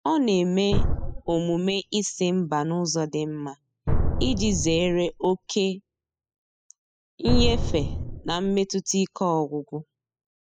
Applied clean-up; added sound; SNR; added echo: classical method spectral subtraction.